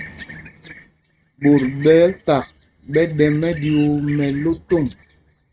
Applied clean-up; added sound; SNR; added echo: neural mask model RNNoise.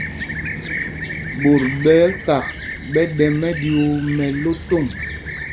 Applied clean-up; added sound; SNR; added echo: none; Fixed-wing aircraft, airplane; 9 dB; none.